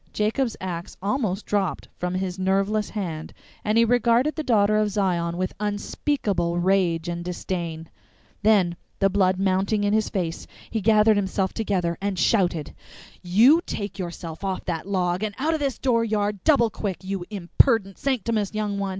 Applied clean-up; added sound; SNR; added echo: none; none; none; none.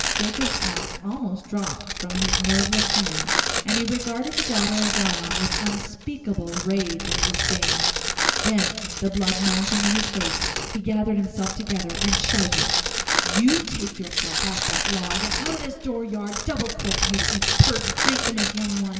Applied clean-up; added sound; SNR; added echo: none; Tearing; -1 dB; reverberation time 2.3 s.